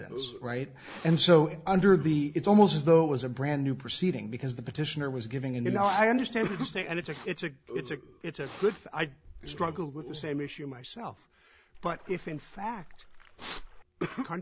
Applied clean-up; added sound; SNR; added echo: none; Respiratory sounds + Splash, splatter; 15 dB; none.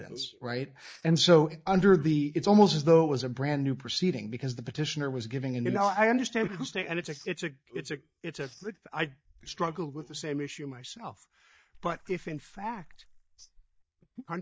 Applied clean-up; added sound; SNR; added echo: neural mask model DeepFilterNet 3.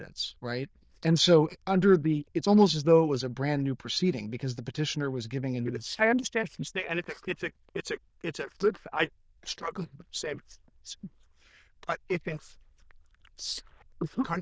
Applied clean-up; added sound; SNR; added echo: neural diffusion model UNIVERSE++.